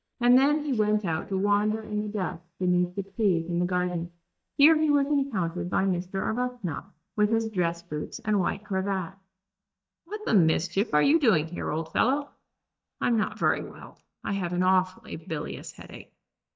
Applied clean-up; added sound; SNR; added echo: neural mask model DeepFilterNet 3.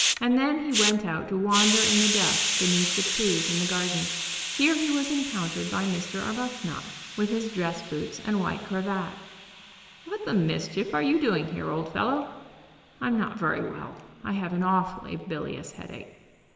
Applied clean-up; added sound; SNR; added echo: none; Hiss; 4 dB; reverberation time 3.0 s.